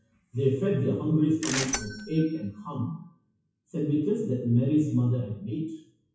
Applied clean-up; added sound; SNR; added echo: classical method WPE with log-MMSE.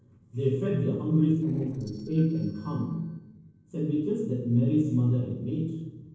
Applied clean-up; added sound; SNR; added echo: neural separator model SepFormer DNS4.